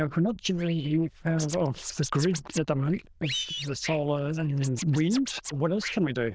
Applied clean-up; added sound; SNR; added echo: neural diffusion model UNIVERSE++.